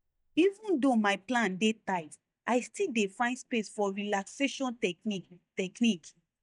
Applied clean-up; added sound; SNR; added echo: neural mask model DeepFilterNet 3.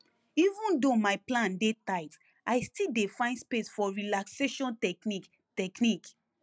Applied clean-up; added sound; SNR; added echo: none; none; none; none.